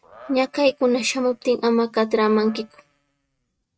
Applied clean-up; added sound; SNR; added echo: neural mask model RNNoise.